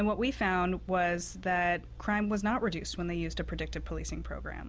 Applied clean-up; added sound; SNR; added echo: none; none; none; none.